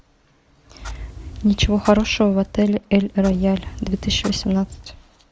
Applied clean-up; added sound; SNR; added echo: none; Clock; 14 dB; none.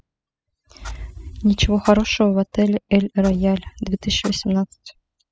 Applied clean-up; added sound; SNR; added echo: classical method spectral subtraction.